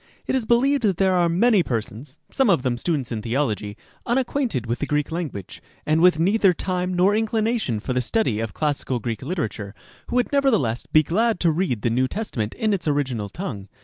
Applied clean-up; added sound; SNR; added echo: none; none; none; none.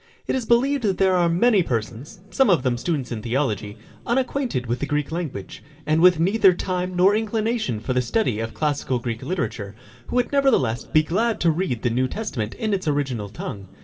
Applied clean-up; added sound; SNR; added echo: none; none; none; reverberation time 1.7 s.